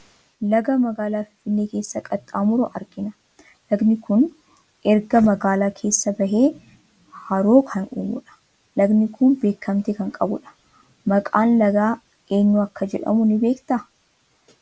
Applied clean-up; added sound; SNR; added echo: none; none; none; none.